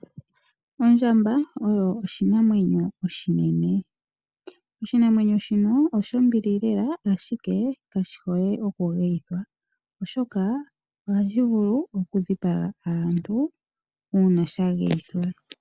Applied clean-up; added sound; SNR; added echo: none; none; none; none.